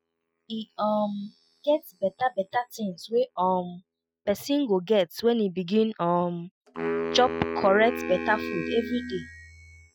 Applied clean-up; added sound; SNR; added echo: classical method Wiener filter.